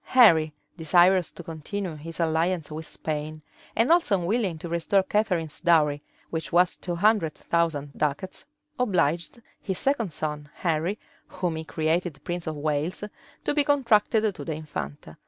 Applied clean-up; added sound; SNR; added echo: none; none; none; none.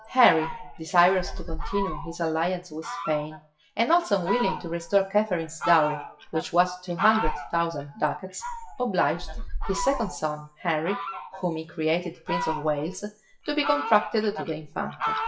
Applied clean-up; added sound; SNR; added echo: classical method WPE with log-MMSE.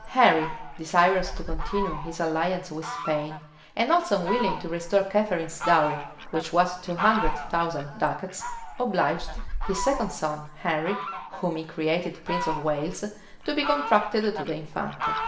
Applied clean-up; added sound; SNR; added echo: none; Fowl; 7 dB; reverberation time 0.7 s.